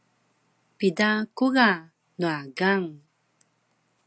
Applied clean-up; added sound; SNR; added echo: none; none; none; none.